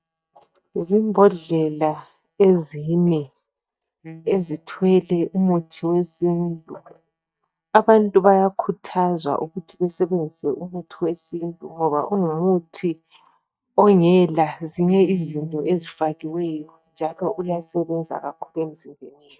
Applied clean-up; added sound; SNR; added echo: neural mask model DeepFilterNet 3.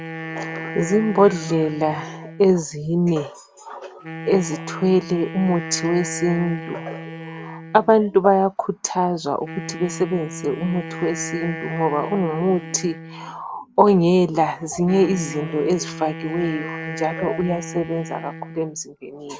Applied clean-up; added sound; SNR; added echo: none; Wind instrument, woodwind instrument; 12 dB; none.